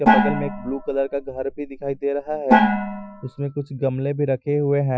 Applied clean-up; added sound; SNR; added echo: classical method Wiener filter.